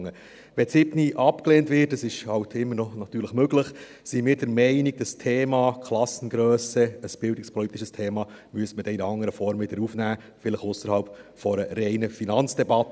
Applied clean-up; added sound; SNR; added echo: none; none; none; none.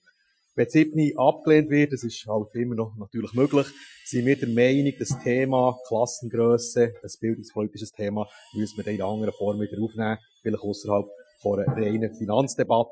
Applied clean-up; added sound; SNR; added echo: classical method Wiener filter.